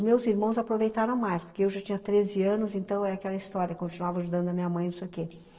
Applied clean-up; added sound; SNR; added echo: neural separator model SepFormer DNS4.